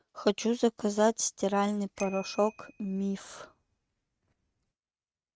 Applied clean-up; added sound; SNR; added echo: neural mask model RNNoise.